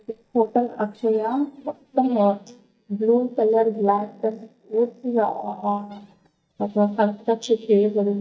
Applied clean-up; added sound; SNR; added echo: neural mask model DeepFilterNet 3.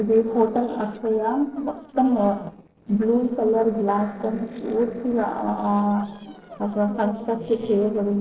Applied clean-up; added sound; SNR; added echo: neural separator model SepFormer DNS4.